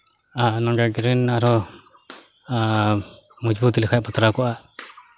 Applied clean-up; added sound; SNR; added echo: none; none; none; none.